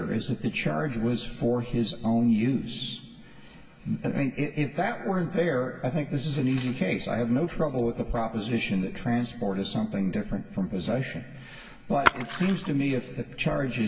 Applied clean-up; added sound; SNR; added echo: none; Splash, splatter; 3 dB; reverberation time 0.2 s.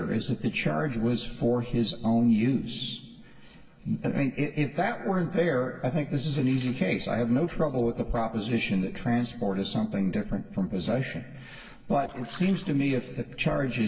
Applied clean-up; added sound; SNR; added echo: neural separator model SepFormer DNS4.